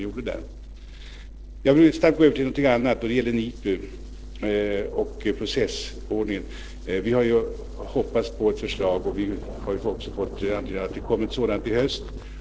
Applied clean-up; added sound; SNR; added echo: neural separator model SepFormer DNS4.